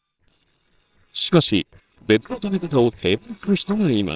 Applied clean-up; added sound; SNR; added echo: neural separator model SepFormer WHAMR!.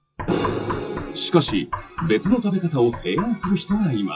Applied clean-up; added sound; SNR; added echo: classical method WPE with log-MMSE.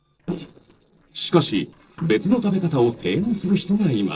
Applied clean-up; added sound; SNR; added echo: neural separator model SepFormer DNS4.